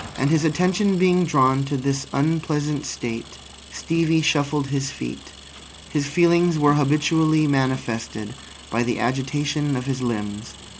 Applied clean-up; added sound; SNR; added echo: none; Engine; 20 dB; none.